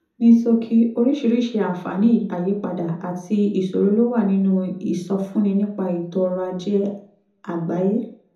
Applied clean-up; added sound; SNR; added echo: none; none; none; reverberation time 0.5 s.